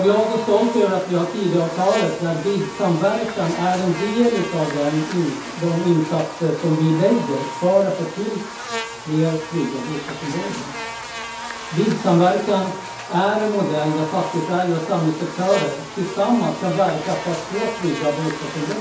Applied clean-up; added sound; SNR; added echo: none; Buzz; 11 dB; reverberation time 0.6 s.